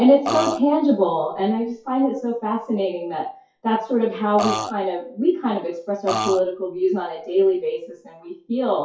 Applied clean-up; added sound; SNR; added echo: classical method WPE with log-MMSE.